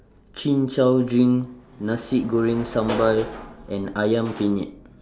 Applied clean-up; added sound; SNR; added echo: none; Sliding door / Slam; 16 dB; none.